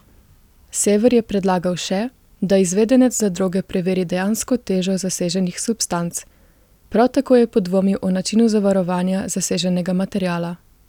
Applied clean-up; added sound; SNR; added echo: none; none; none; none.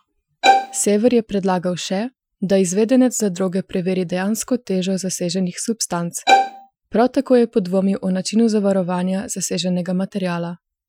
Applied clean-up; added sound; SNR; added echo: classical method Wiener filter.